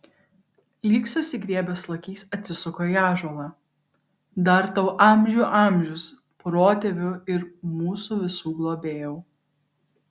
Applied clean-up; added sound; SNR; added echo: none; none; none; none.